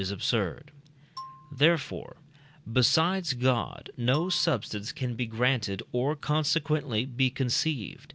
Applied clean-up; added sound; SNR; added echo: none; Marimba, xylophone; 20 dB; none.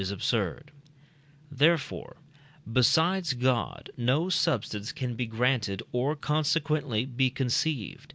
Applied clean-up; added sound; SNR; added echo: none; none; none; none.